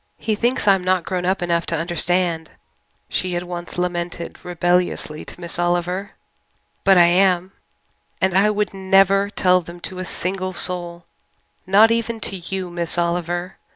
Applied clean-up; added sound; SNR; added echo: none; none; none; none.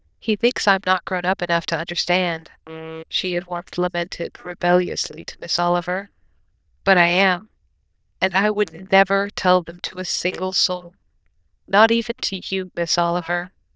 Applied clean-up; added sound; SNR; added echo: neural diffusion model UNIVERSE++.